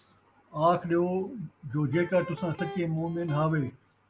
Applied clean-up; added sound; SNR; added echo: none; Electric guitar; 14 dB; none.